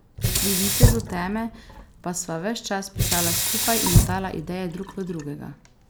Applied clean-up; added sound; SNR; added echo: none; Sink (filling or washing); -4 dB; none.